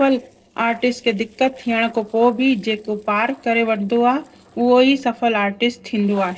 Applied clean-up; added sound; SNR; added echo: neural separator model SepFormer DNS4.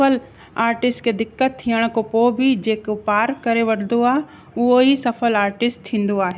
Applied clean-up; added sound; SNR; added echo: none; none; none; none.